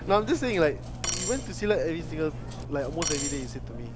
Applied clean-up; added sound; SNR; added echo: none; Cutlery, silverware; 5 dB; none.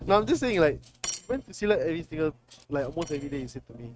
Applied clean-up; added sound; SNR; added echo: neural mask model RNNoise.